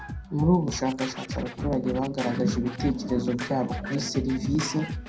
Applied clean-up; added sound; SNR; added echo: none; Scratching (performance technique); 9 dB; reverberation time 0.2 s.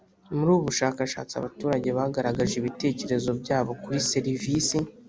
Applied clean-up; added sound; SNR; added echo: none; none; none; none.